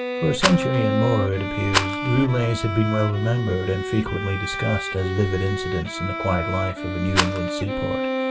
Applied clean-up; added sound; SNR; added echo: none; Bowed string instrument + Rattle; 3 dB; none.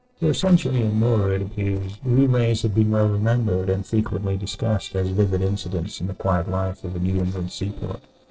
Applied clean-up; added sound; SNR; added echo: neural separator model SepFormer DNS4.